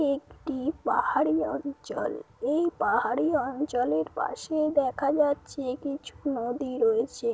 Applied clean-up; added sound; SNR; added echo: none; none; none; none.